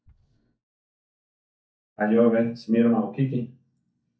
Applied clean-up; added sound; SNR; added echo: neural mask model DeepFilterNet 3.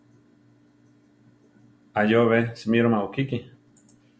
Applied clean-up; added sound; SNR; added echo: none; none; none; none.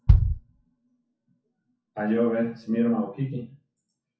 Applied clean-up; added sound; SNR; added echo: classical method WPE with log-MMSE.